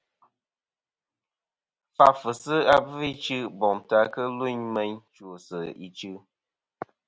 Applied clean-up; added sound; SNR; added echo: none; none; none; none.